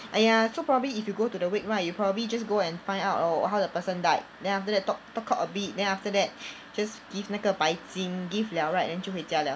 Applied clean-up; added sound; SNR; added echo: none; none; none; none.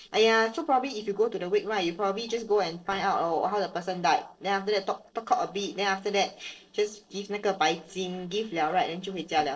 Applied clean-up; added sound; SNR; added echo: neural separator model SepFormer DNS4.